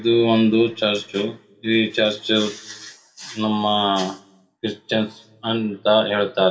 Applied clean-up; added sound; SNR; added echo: none; none; none; reverberation time 0.5 s.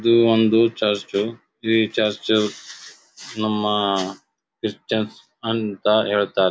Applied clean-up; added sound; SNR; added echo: none; none; none; none.